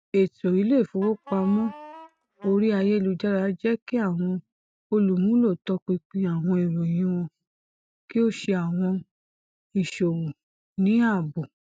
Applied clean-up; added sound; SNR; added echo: none; Wind instrument, woodwind instrument; 18 dB; none.